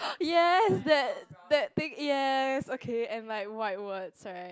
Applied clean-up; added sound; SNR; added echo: none; none; none; none.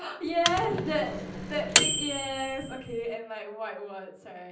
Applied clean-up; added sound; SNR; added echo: none; Microwave oven; -2 dB; reverberation time 0.6 s.